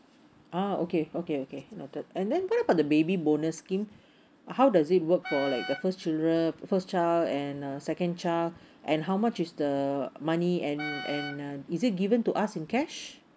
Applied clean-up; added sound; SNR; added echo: none; Wind instrument, woodwind instrument; 11 dB; none.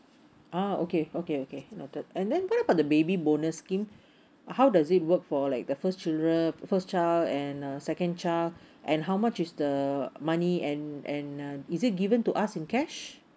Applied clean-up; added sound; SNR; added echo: none; none; none; none.